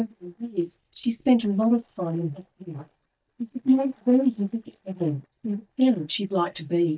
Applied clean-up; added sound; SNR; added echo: neural mask model DeepFilterNet 3.